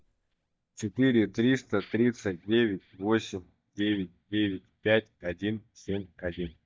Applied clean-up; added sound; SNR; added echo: neural mask model DeepFilterNet 3.